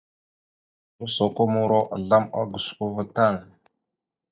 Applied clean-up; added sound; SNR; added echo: neural mask model DeepFilterNet 3.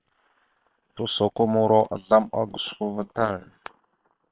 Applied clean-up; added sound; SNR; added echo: neural separator model SepFormer WHAM!.